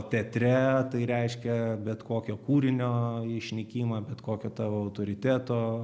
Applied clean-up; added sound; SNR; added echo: none; none; none; none.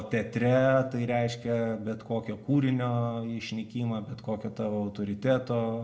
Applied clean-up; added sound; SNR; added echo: none; none; none; reverberation time 0.2 s.